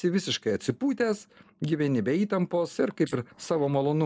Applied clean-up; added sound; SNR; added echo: neural mask model Resemble Enhance denoiser.